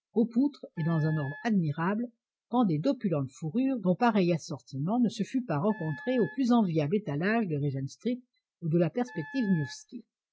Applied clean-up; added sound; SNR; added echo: none; Wind instrument, woodwind instrument; 17 dB; none.